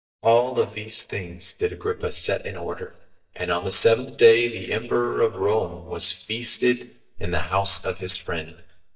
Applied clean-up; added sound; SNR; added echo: neural mask model DeepFilterNet 3.